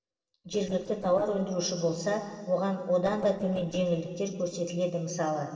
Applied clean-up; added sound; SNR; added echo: neural separator model SepFormer DNS4.